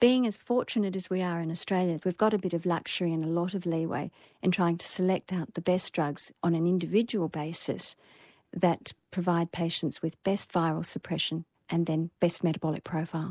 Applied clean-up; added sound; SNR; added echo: none; none; none; none.